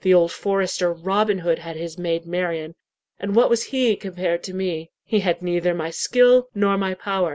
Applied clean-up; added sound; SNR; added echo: none; none; none; none.